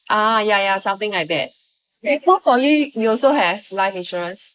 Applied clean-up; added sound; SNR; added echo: neural mask model Resemble Enhance denoiser.